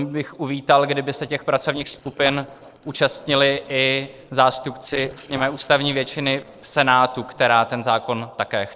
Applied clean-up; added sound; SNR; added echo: neural separator model SepFormer DNS4.